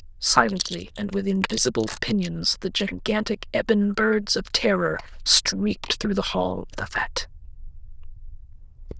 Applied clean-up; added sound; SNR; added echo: neural diffusion model UNIVERSE++.